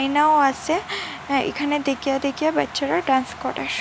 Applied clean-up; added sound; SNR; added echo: none; none; none; none.